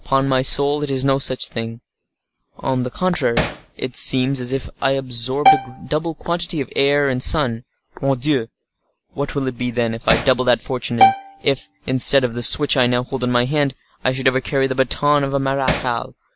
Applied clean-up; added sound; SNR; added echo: none; Bowed string instrument + Hammer; 0 dB; none.